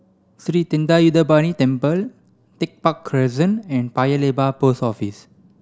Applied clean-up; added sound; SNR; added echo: none; none; none; none.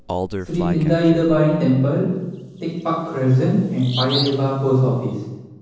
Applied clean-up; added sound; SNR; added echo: none; Bird vocalization, bird call, bird song; 13 dB; reverberation time 1.1 s.